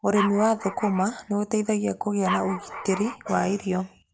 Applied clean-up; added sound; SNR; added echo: none; Dog; 8 dB; none.